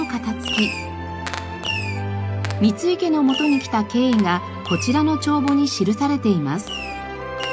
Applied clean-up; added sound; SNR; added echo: none; Fireworks; 12 dB; none.